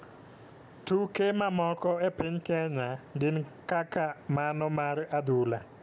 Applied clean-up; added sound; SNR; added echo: none; none; none; none.